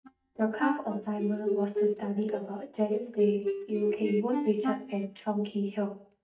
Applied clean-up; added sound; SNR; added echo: neural mask model DeepFilterNet 3.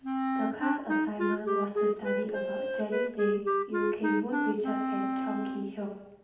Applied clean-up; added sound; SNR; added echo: none; Wind instrument, woodwind instrument; -4 dB; reverberation time 0.8 s.